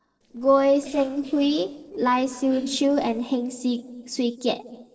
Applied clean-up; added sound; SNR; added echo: neural separator model SepFormer DNS4.